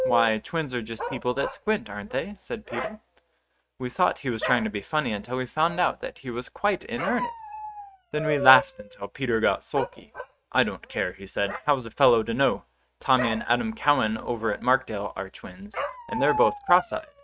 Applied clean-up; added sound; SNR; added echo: neural mask model RNNoise.